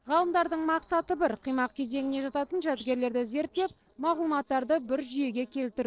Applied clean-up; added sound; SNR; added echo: neural separator model SepFormer DNS4.